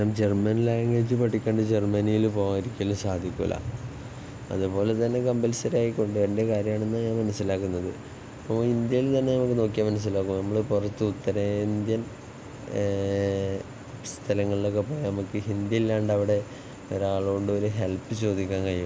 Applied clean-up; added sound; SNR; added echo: none; none; none; none.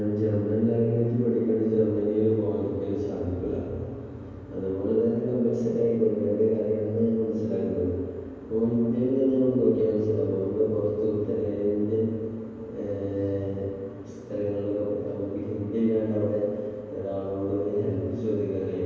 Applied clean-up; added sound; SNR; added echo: none; none; none; reverberation time 2.2 s.